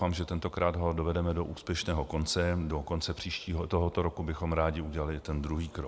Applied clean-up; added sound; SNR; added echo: none; none; none; none.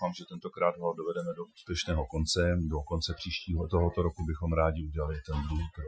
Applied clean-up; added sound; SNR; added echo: classical method Wiener filter.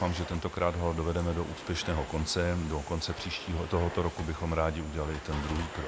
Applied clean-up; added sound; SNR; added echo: none; Domestic sounds, home sounds; 12 dB; none.